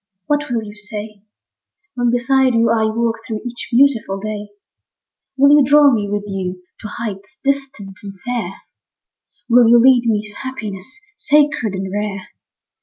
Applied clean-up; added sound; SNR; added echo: none; none; none; none.